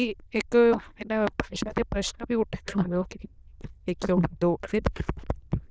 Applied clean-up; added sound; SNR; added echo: neural diffusion model UNIVERSE++.